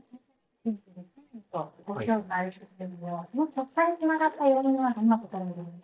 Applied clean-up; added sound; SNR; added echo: neural mask model DeepFilterNet 3.